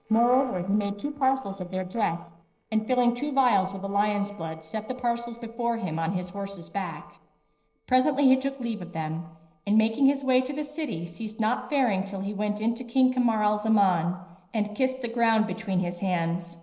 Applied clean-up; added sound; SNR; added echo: neural separator model SepFormer DNS4.